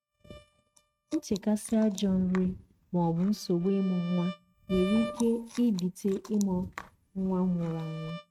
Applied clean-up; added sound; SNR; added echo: neural mask model RNNoise.